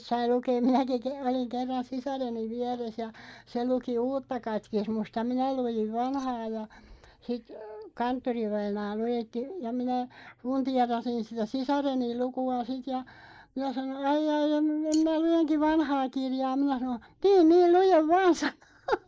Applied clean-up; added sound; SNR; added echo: neural mask model Resemble Enhance denoiser.